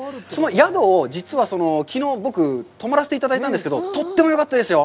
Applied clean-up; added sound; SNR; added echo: none; none; none; none.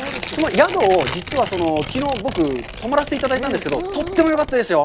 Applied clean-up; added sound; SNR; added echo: none; Tearing; 11 dB; none.